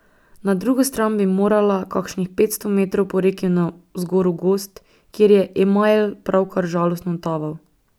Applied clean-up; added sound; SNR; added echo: none; none; none; none.